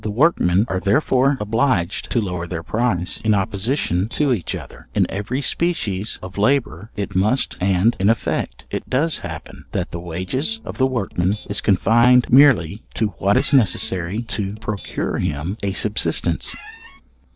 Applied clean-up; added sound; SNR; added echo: neural separator model SepFormer DNS4.